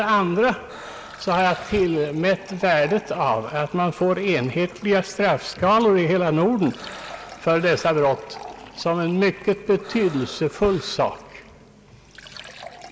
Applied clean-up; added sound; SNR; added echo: none; Fill (with liquid) + Breathing; 20 dB; none.